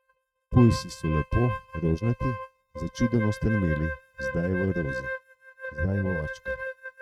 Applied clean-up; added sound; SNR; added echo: neural mask model RNNoise.